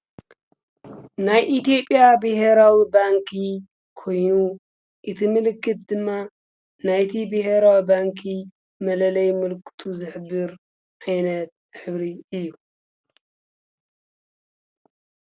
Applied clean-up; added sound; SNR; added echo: none; none; none; none.